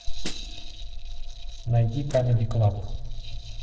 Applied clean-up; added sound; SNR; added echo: neural separator model SepFormer DNS4.